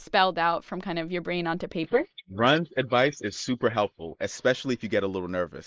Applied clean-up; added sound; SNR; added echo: neural mask model Resemble Enhance denoiser.